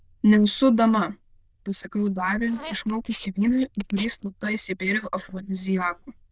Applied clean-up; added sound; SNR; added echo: neural diffusion model UNIVERSE++.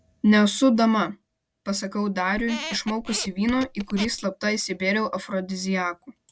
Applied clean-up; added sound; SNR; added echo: none; Squeak; 12 dB; none.